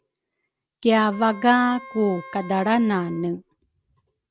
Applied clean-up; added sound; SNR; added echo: none; Wind instrument, woodwind instrument; 18 dB; none.